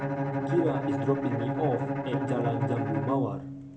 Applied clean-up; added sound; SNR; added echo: none; Bowed string instrument; -1 dB; none.